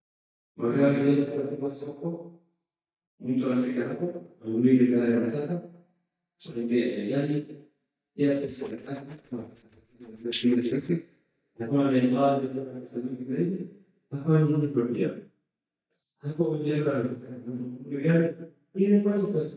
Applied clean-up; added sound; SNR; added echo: neural mask model DeepFilterNet 3.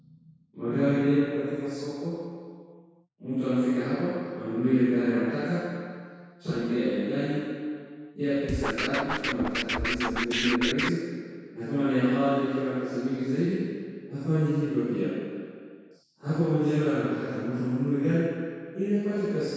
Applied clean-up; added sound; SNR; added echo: none; Scratching (performance technique); 2 dB; reverberation time 2.0 s.